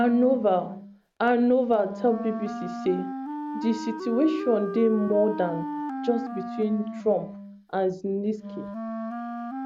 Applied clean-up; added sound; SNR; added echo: none; Wind instrument, woodwind instrument; 9 dB; none.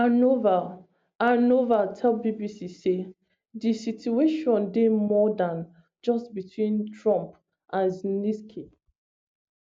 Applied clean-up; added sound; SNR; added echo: none; none; none; none.